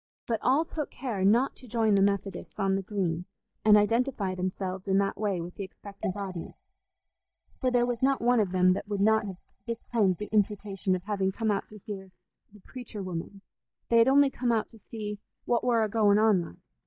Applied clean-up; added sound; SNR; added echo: neural mask model DeepFilterNet 3.